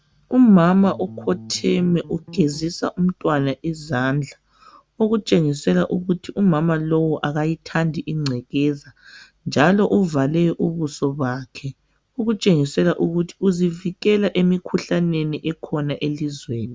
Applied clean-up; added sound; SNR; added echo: none; Bass guitar; 18 dB; none.